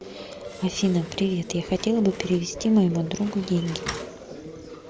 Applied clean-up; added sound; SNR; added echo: none; Slam; 17 dB; none.